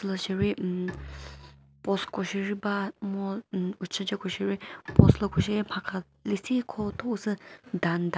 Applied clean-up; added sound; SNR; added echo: none; Bowed string instrument; 20 dB; none.